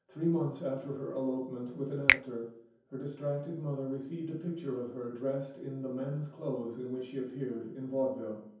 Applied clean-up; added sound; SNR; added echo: none; Finger snapping; -2 dB; reverberation time 0.7 s.